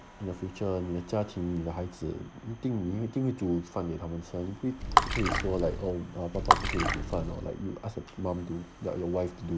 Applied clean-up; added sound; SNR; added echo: none; Water / Splash, splatter; -4 dB; none.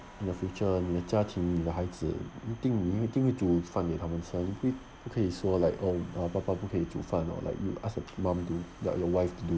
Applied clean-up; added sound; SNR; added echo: none; none; none; none.